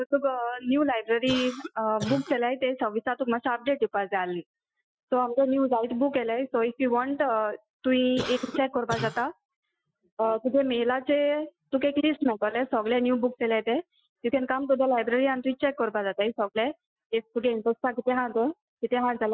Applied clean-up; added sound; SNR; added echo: classical method Wiener filter.